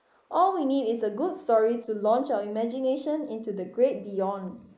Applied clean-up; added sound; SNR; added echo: neural mask model Resemble Enhance denoiser.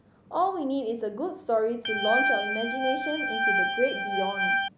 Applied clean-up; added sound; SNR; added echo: none; Organ; -2 dB; none.